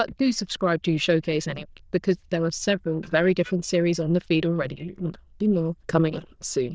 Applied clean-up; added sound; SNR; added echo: neural diffusion model UNIVERSE++.